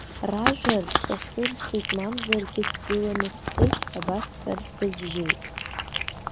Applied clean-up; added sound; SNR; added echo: none; Cat; 0 dB; none.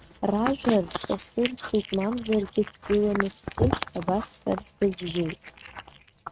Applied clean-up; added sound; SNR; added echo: neural mask model RNNoise.